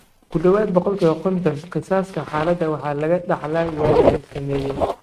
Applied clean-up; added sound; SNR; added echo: neural mask model RNNoise.